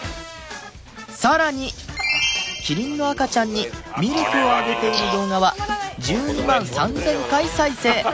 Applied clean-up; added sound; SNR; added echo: none; none; none; none.